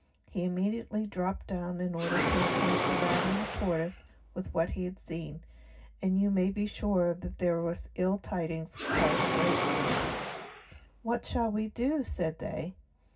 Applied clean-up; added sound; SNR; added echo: none; Mechanisms; 0 dB; reverberation time 0.4 s.